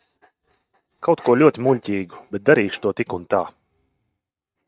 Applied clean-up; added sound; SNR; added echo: neural mask model RNNoise.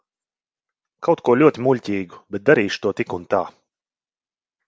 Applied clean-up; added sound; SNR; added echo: none; none; none; none.